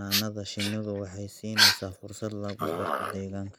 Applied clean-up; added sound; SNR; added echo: neural mask model Resemble Enhance denoiser.